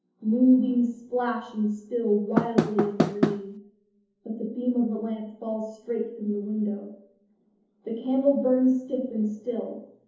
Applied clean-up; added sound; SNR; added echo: none; Knock / Wood; -2 dB; reverberation time 2.8 s.